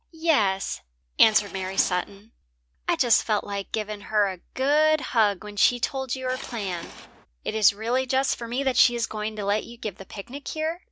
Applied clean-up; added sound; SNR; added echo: none; Subway, metro, underground / Engine; 14 dB; none.